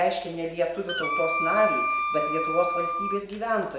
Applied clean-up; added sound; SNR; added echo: none; Wind instrument, woodwind instrument; 1 dB; none.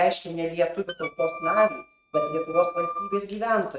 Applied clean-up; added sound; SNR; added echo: neural mask model RNNoise.